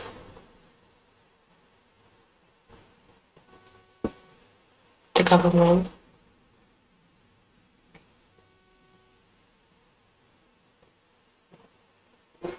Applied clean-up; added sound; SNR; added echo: neural mask model RNNoise.